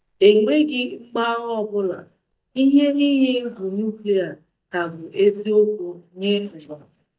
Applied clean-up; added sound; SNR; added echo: neural mask model DeepFilterNet 3.